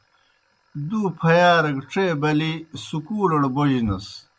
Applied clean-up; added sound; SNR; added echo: none; none; none; none.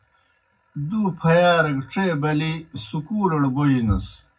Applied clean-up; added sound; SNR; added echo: none; none; none; reverberation time 0.4 s.